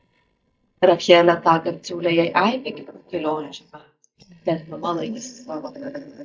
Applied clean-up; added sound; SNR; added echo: neural mask model DeepFilterNet 3.